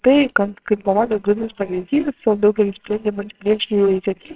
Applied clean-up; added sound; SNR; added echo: neural separator model SepFormer WHAMR!.